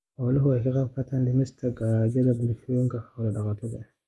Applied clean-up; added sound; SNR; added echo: neural mask model Resemble Enhance denoiser.